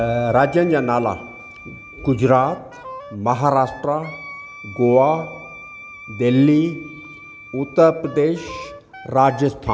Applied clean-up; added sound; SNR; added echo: none; Wind instrument, woodwind instrument; 18 dB; none.